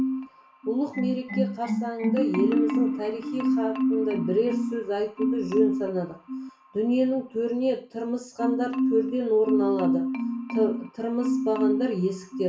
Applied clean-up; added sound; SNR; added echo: none; Marimba, xylophone; 0 dB; reverberation time 0.3 s.